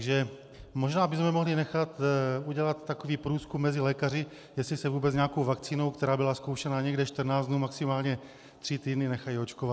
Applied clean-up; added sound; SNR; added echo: none; none; none; none.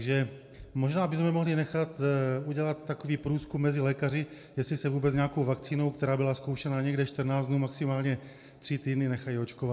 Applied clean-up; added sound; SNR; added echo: none; none; none; reverberation time 1.4 s.